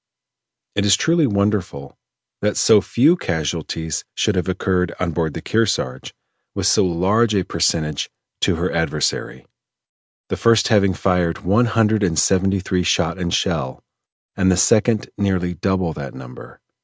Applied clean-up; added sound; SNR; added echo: none; none; none; none.